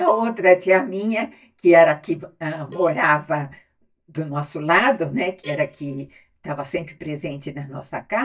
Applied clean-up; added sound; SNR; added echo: neural mask model DeepFilterNet 3.